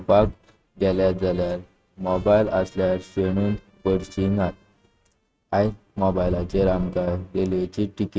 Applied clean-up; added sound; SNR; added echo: neural mask model RNNoise.